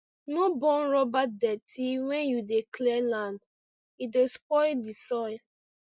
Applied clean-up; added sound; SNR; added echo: none; none; none; none.